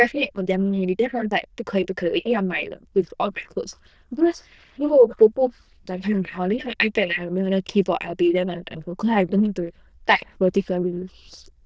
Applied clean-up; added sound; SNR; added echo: neural diffusion model UNIVERSE++.